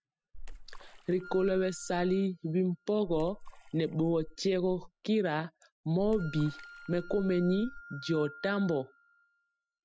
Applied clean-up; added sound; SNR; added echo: classical method spectral subtraction.